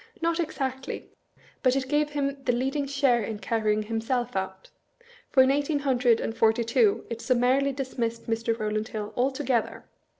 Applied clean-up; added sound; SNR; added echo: none; none; none; none.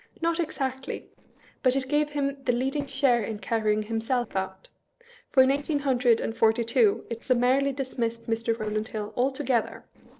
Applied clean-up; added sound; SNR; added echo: neural separator model SepFormer DNS4.